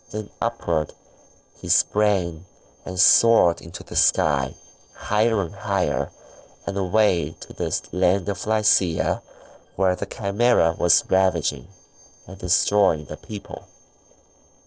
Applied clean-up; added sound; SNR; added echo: neural separator model SepFormer DNS4.